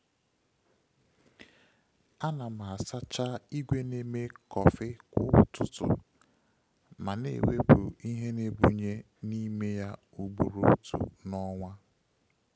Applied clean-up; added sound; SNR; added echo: none; none; none; none.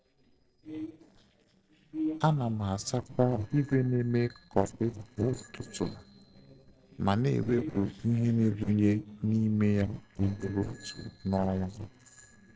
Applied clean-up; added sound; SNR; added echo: neural separator model SepFormer DNS4.